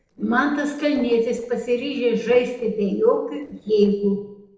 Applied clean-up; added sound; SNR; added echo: neural separator model SepFormer DNS4.